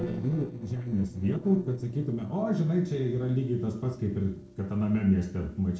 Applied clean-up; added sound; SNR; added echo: neural separator model SepFormer DNS4.